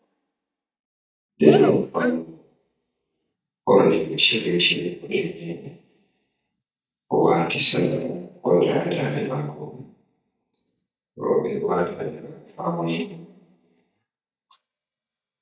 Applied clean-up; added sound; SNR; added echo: neural mask model DeepFilterNet 3.